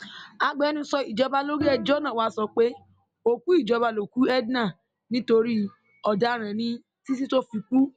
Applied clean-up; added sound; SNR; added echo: none; Bowed string instrument; 14 dB; none.